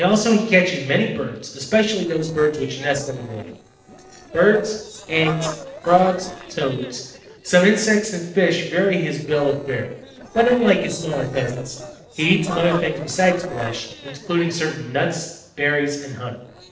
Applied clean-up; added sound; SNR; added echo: neural separator model SepFormer DNS4.